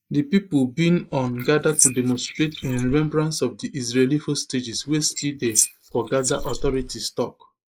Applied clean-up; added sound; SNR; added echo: neural mask model Resemble Enhance denoiser.